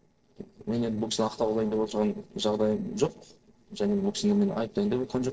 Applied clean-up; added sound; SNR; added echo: neural separator model SepFormer DNS4.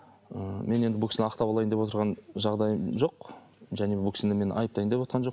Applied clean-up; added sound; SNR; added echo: none; none; none; none.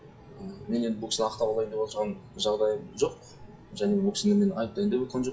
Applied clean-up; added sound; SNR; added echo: classical method WPE with log-MMSE.